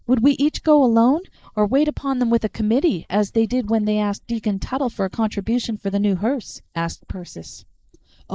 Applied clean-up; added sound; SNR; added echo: neural mask model Resemble Enhance denoiser.